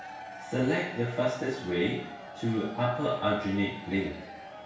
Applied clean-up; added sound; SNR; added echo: none; Crowd / Cheering; 14 dB; reverberation time 0.6 s.